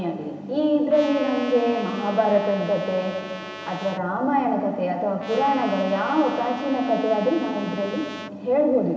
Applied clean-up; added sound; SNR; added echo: none; Trumpet; 14 dB; reverberation time 2.4 s.